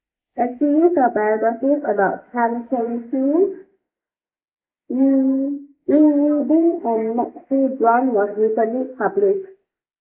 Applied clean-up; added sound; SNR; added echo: neural mask model Resemble Enhance denoiser.